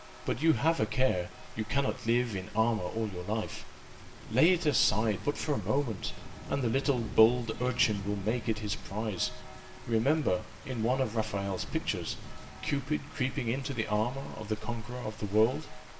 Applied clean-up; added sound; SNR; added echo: none; Rain; 16 dB; reverberation time 0.9 s.